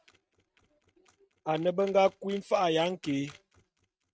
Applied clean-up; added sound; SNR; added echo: neural mask model RNNoise.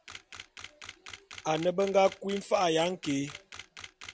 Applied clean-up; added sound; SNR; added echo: none; Camera; 16 dB; none.